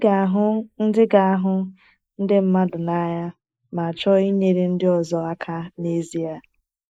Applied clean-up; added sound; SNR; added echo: neural mask model Resemble Enhance denoiser.